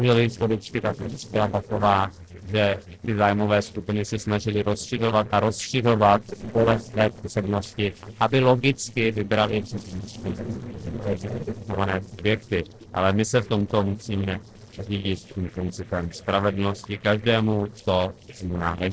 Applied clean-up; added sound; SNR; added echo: neural separator model SepFormer DNS4.